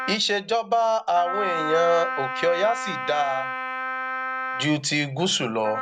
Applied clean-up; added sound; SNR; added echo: none; Wind instrument, woodwind instrument; 6 dB; none.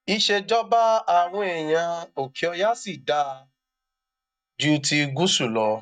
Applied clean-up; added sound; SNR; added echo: neural mask model DeepFilterNet 3.